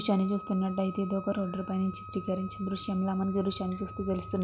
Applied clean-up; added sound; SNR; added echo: none; Wind instrument, woodwind instrument; 14 dB; none.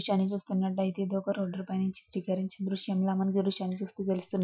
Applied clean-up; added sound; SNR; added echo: classical method Wiener filter.